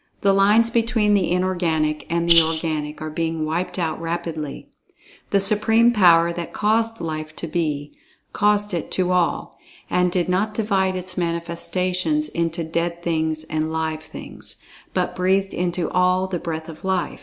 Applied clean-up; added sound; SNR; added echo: none; Rattle (instrument); -1 dB; none.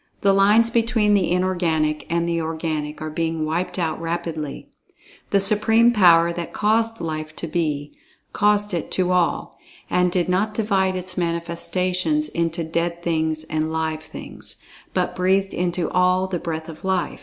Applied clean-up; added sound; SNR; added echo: none; none; none; none.